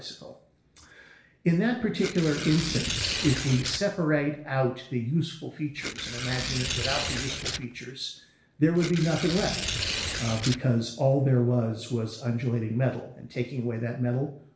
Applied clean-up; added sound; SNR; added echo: none; Tearing; 5 dB; reverberation time 0.5 s.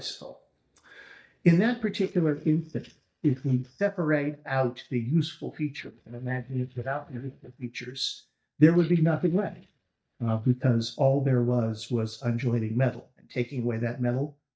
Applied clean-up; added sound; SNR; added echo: neural mask model DeepFilterNet 3.